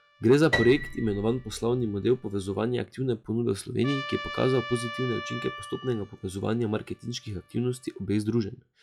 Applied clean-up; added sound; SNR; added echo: classical method log-MMSE.